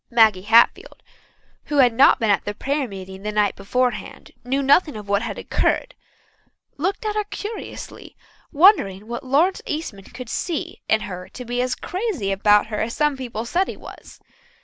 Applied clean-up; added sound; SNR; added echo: none; none; none; none.